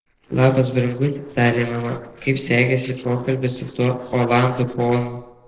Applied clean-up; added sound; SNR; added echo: neural separator model SepFormer DNS4.